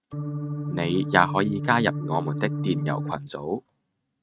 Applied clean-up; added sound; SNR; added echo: neural mask model RNNoise.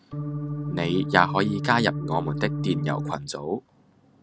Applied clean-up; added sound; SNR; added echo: none; Organ; 3 dB; none.